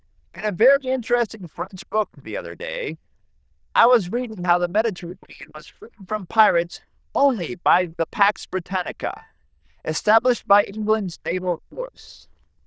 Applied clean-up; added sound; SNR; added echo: neural diffusion model UNIVERSE++.